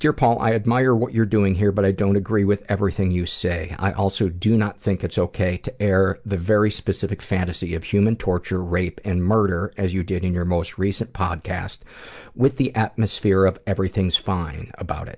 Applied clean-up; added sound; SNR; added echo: none; none; none; none.